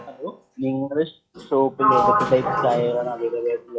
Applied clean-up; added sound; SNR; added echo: classical method log-MMSE.